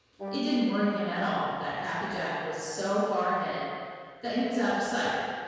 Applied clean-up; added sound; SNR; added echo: none; Wind instrument, woodwind instrument; 9 dB; reverberation time 1.9 s.